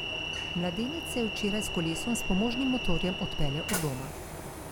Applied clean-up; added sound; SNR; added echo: none; Train; 4 dB; none.